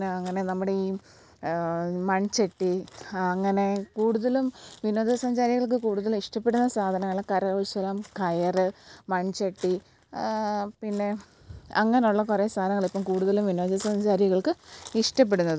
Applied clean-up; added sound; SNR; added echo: none; none; none; none.